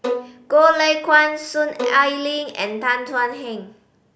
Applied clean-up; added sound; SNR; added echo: none; Bowed string instrument; 11 dB; none.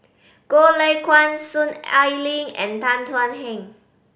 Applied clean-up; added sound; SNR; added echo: none; none; none; none.